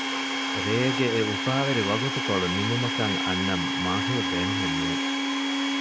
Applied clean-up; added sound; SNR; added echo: none; Domestic sounds, home sounds; -2 dB; none.